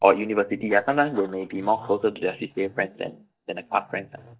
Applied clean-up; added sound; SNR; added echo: neural mask model DeepFilterNet 3.